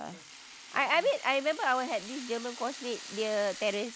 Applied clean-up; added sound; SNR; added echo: none; Rattle (instrument); 14 dB; none.